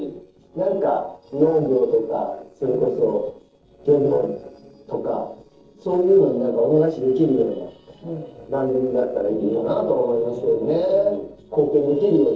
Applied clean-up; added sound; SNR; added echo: neural separator model SepFormer DNS4.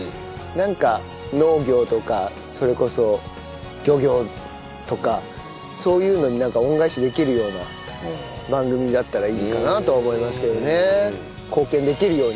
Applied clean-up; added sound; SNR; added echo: none; none; none; none.